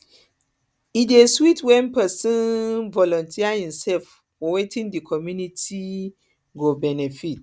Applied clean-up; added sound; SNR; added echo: none; none; none; none.